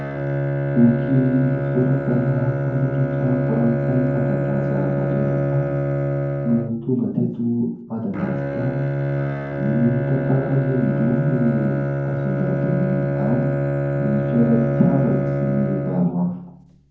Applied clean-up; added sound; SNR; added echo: none; Bowed string instrument; 0 dB; reverberation time 0.9 s.